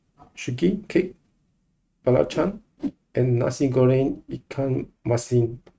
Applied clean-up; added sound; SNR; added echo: neural mask model RNNoise.